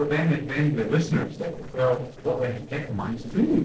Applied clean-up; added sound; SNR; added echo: neural separator model SepFormer DNS4.